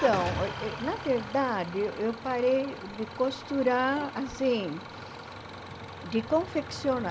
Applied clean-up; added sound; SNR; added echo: none; Idling / Engine starting; 10 dB; none.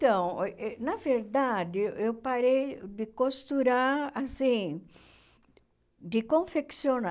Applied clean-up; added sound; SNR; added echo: none; none; none; none.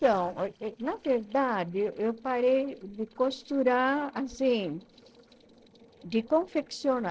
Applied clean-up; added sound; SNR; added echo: neural separator model SepFormer DNS4.